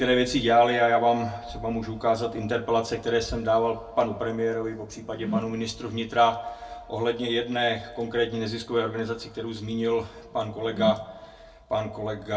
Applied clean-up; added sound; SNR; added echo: none; Whoosh, swoosh, swish; 10 dB; reverberation time 0.2 s.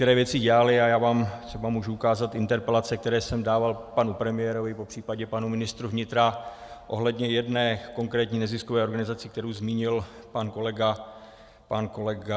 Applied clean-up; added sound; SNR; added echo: none; none; none; none.